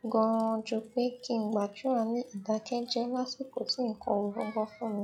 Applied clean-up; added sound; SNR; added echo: classical method log-MMSE.